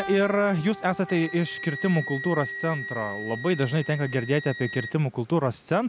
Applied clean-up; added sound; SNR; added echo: none; Keyboard (musical) + Wind instrument, woodwind instrument; 12 dB; none.